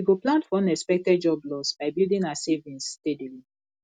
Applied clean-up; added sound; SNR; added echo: none; none; none; none.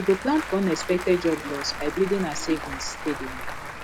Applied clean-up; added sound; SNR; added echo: none; Applause / Crowd; 8 dB; none.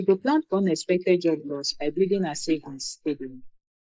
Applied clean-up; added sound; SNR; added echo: neural mask model Resemble Enhance denoiser.